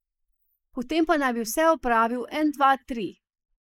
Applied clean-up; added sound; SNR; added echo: neural mask model Resemble Enhance denoiser.